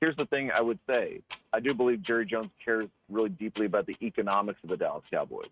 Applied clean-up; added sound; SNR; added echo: neural mask model RNNoise.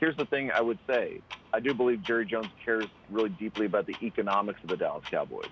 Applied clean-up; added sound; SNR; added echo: none; Clock; 17 dB; none.